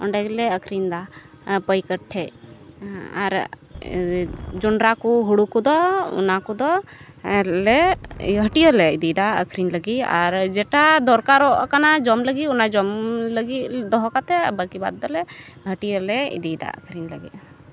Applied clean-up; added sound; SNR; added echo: none; Wind; 14 dB; none.